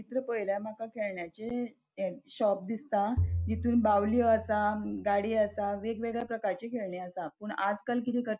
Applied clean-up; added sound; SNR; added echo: none; Bowed string instrument; 6 dB; none.